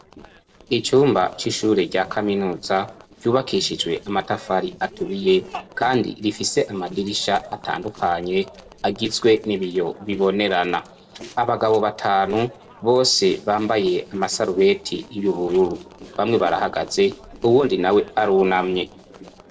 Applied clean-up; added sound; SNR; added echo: neural separator model SepFormer DNS4.